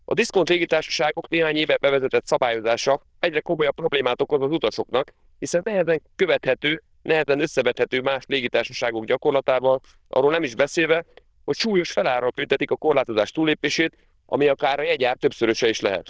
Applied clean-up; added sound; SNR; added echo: neural diffusion model UNIVERSE++.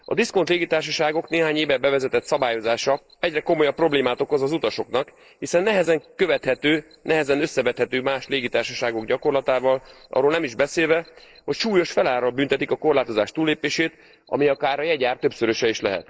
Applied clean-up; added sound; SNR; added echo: neural mask model Resemble Enhance denoiser.